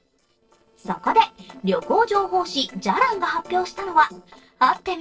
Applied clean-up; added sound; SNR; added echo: neural separator model SepFormer DNS4.